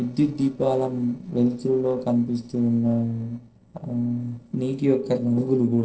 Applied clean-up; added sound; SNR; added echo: neural separator model SepFormer DNS4.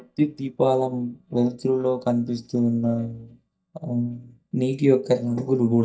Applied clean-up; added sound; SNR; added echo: neural mask model DeepFilterNet 3.